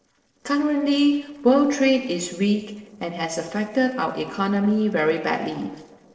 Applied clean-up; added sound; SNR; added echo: neural separator model SepFormer DNS4.